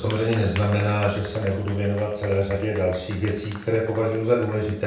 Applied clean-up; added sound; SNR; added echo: none; Applause; 19 dB; reverberation time 0.6 s.